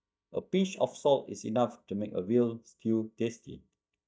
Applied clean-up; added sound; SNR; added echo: neural mask model DeepFilterNet 3.